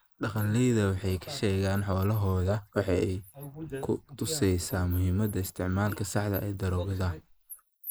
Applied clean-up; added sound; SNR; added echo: neural mask model Resemble Enhance denoiser.